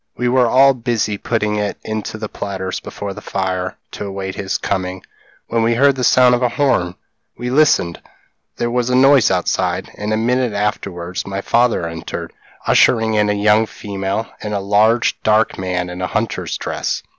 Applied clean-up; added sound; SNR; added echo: none; none; none; none.